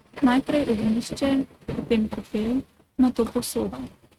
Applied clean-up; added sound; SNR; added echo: neural mask model RNNoise.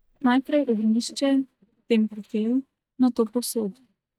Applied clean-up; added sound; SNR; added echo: neural mask model DeepFilterNet 3.